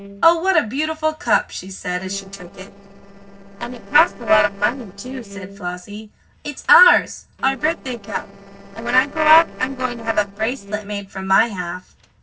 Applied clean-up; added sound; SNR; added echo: neural separator model SepFormer DNS4.